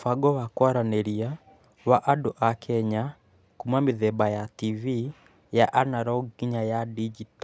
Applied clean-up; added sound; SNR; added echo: none; none; none; none.